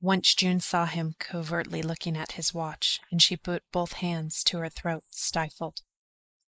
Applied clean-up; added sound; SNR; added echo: neural mask model Resemble Enhance denoiser.